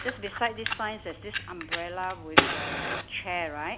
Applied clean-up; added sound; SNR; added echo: none; Fire; -3 dB; none.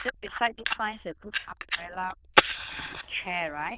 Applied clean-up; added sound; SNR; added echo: neural diffusion model UNIVERSE++.